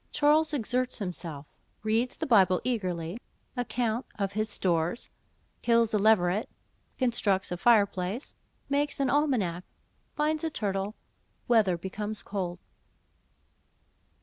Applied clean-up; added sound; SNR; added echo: none; none; none; none.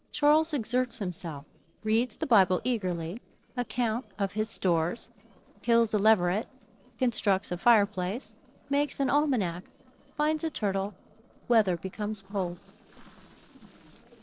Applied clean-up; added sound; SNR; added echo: neural separator model SepFormer DNS4.